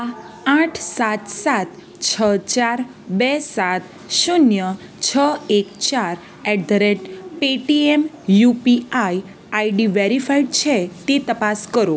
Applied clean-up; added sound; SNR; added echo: none; none; none; none.